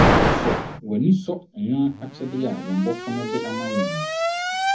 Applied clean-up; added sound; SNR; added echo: none; Alarm; -2 dB; reverberation time 0.3 s.